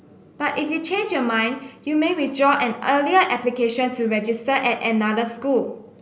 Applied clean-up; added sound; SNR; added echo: none; none; none; none.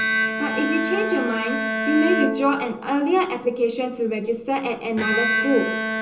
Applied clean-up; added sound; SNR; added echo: none; Bowed string instrument; 3 dB; reverberation time 0.2 s.